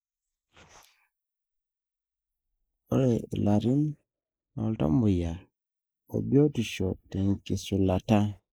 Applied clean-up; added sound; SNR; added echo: neural mask model Resemble Enhance denoiser.